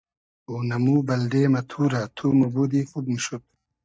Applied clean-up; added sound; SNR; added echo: neural mask model DeepFilterNet 3.